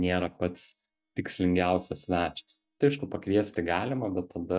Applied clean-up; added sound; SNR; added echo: neural mask model DeepFilterNet 3.